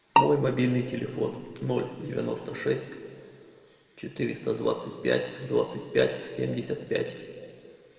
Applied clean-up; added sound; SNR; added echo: none; Bowed string instrument; 1 dB; reverberation time 2.0 s.